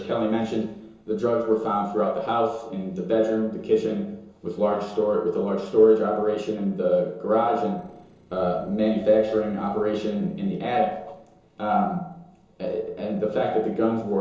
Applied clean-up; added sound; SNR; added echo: neural separator model SepFormer DNS4.